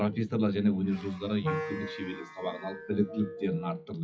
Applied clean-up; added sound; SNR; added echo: classical method WPE with log-MMSE.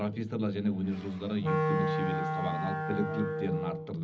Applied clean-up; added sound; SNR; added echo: none; Wind instrument, woodwind instrument; 0 dB; reverberation time 0.4 s.